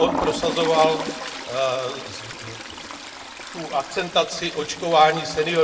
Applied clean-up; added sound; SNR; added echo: none; Toilet flush; 9 dB; reverberation time 0.8 s.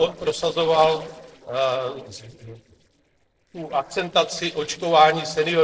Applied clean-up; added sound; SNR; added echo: neural separator model SepFormer DNS4.